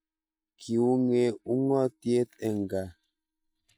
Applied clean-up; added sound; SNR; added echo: neural mask model DeepFilterNet 3.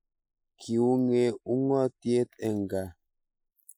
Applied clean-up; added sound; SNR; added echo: neural mask model Resemble Enhance denoiser.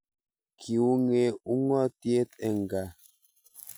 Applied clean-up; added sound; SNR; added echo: none; none; none; none.